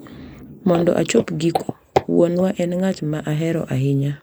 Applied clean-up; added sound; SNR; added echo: neural mask model Resemble Enhance denoiser.